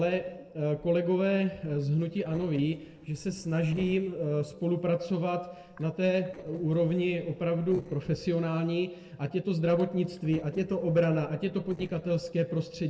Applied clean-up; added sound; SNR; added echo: neural separator model SepFormer DNS4.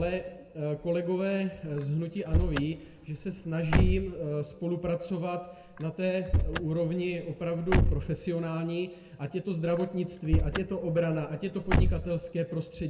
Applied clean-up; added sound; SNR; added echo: none; Slam / Car; 1 dB; reverberation time 1.0 s.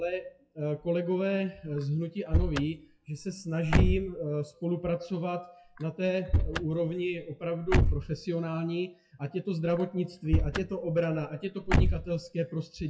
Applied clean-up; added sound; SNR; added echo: classical method WPE with log-MMSE.